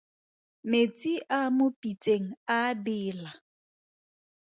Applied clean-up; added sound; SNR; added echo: none; none; none; none.